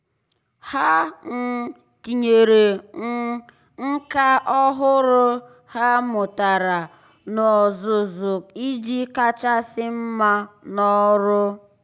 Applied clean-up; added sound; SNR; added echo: none; none; none; none.